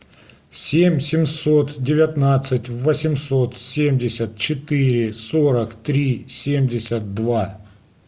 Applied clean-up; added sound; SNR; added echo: none; none; none; none.